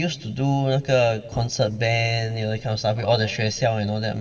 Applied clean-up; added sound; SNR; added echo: neural separator model SepFormer DNS4.